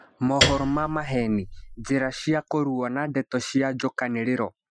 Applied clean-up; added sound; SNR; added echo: classical method Wiener filter.